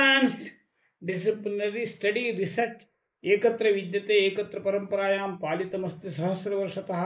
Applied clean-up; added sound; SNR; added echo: neural mask model Resemble Enhance denoiser.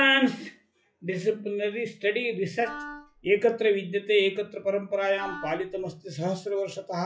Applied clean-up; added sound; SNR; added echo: classical method log-MMSE.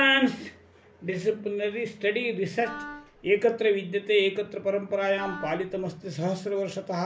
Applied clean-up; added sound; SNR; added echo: none; Wind instrument, woodwind instrument; 14 dB; none.